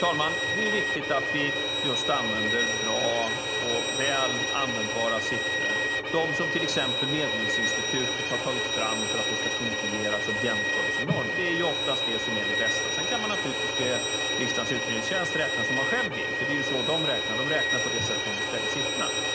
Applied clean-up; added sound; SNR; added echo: none; Bowed string instrument; -4 dB; none.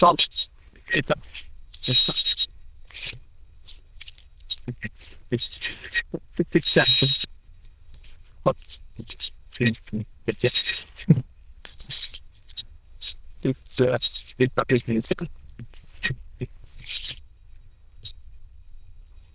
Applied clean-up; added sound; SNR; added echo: neural diffusion model UNIVERSE++.